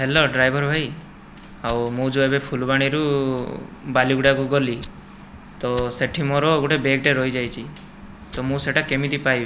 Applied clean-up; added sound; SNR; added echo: none; Fire; 15 dB; none.